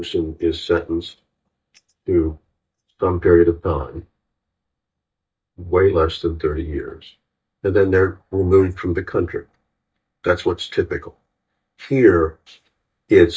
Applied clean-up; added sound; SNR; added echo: neural mask model DeepFilterNet 3.